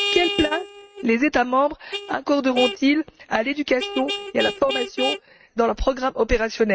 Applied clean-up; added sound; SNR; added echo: neural mask model RNNoise.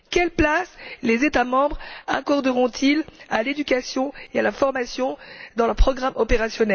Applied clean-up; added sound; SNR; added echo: none; none; none; none.